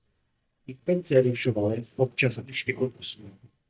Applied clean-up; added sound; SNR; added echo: neural mask model DeepFilterNet 3.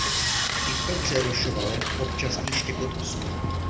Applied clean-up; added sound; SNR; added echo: none; Sawing; -3 dB; reverberation time 0.7 s.